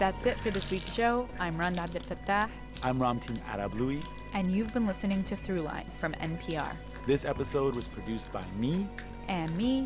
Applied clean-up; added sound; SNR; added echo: none; Water tap, faucet; 14 dB; none.